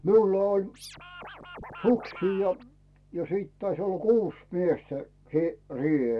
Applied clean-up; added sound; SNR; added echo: none; Scratching (performance technique); 16 dB; none.